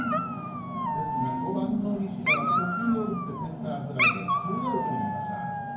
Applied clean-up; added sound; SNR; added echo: none; Dog; -1 dB; reverberation time 0.9 s.